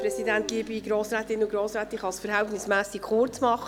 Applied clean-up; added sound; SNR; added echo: none; Guitar; 13 dB; none.